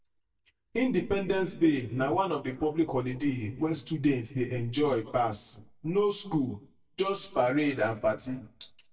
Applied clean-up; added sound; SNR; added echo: neural mask model DeepFilterNet 3.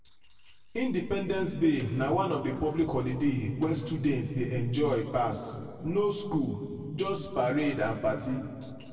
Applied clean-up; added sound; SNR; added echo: neural separator model SepFormer DNS4.